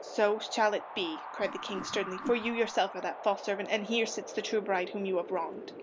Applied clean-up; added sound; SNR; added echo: none; Whoosh, swoosh, swish + Wind; 11 dB; none.